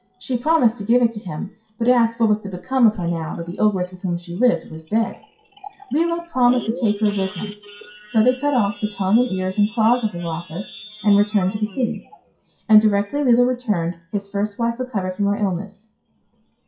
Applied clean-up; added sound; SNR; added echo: classical method WPE with log-MMSE.